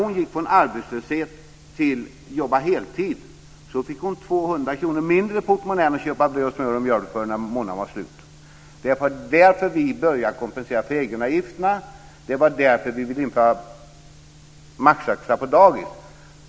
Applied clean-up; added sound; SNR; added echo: none; none; none; none.